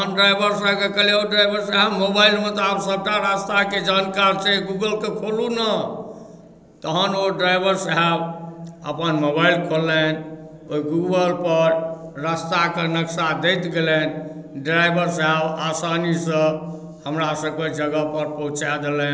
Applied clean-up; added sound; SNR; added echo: none; none; none; none.